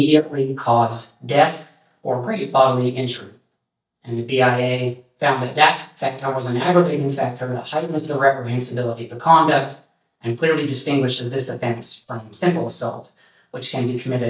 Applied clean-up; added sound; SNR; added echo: neural mask model DeepFilterNet 3.